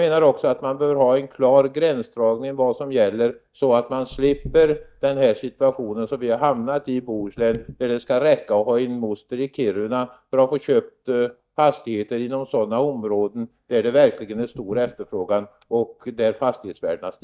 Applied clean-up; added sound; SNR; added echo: neural mask model DeepFilterNet 3.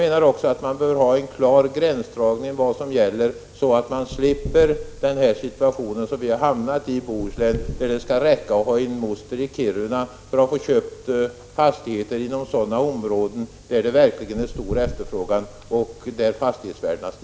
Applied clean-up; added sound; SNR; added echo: none; Knock / Wood; 14 dB; none.